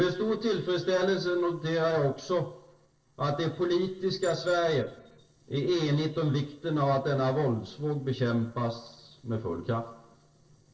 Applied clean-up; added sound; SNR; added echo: neural separator model SepFormer DNS4.